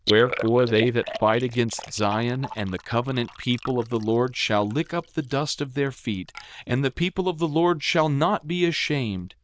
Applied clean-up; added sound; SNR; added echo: neural diffusion model UNIVERSE++.